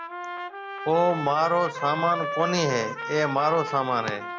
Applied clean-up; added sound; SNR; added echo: none; Trumpet; 8 dB; none.